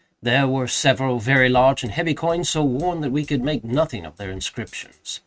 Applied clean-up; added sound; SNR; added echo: neural mask model RNNoise.